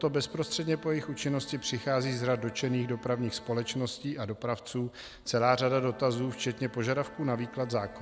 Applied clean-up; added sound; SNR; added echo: none; Bowed string instrument; 19 dB; none.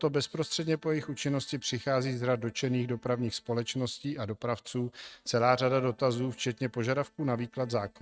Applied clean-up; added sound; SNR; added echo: neural mask model RNNoise.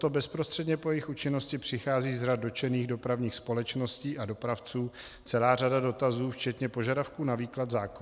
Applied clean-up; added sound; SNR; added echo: none; none; none; none.